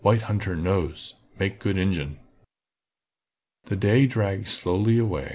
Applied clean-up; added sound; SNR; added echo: none; none; none; none.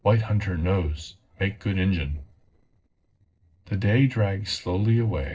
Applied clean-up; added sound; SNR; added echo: neural separator model SepFormer DNS4.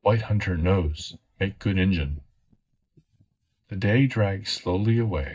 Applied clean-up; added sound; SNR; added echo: neural mask model DeepFilterNet 3.